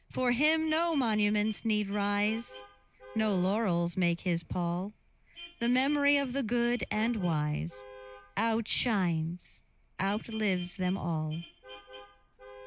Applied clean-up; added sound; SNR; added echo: none; Vehicle horn, car horn, honking; 19 dB; none.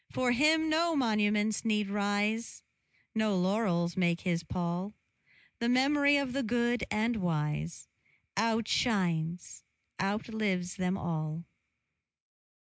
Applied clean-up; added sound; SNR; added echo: none; none; none; none.